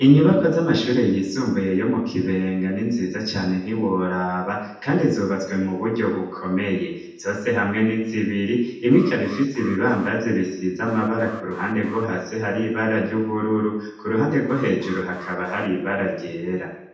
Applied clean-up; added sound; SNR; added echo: none; Alarm; 20 dB; reverberation time 0.8 s.